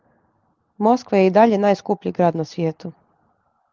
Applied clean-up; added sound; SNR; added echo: none; none; none; none.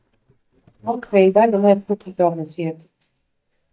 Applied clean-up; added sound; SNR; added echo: neural mask model DeepFilterNet 3.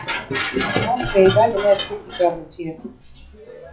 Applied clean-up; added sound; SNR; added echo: classical method WPE with log-MMSE.